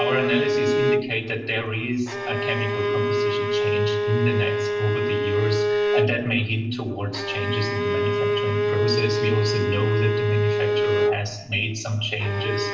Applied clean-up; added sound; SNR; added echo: none; Bowed string instrument; -1 dB; reverberation time 0.8 s.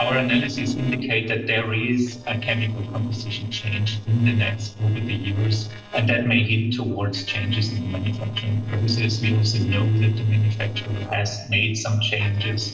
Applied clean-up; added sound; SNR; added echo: neural separator model SepFormer DNS4.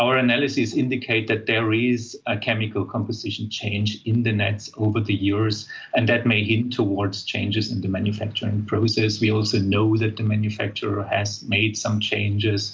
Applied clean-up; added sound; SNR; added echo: none; none; none; none.